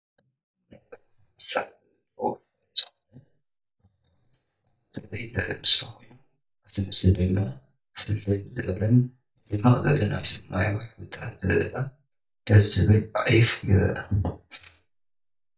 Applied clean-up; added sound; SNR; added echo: neural mask model DeepFilterNet 3.